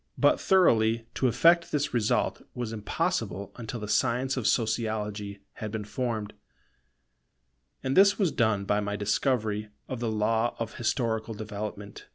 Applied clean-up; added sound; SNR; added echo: none; none; none; none.